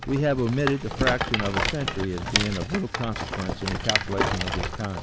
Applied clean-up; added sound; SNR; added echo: none; Rattle; 1 dB; none.